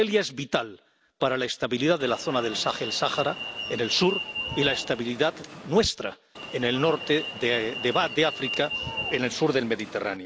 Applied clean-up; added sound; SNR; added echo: none; Alarm; 9 dB; none.